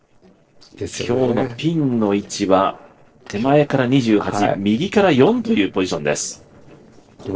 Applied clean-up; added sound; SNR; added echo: neural separator model SepFormer DNS4.